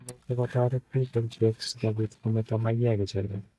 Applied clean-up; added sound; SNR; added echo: neural mask model DeepFilterNet 3.